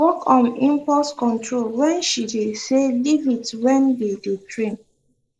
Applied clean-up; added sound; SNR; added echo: neural mask model Resemble Enhance denoiser.